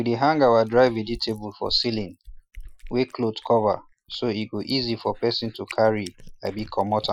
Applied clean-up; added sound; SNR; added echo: classical method Wiener filter.